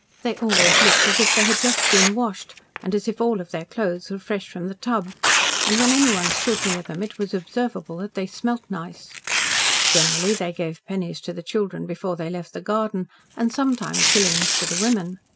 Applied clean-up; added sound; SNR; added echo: none; Tearing; -1 dB; none.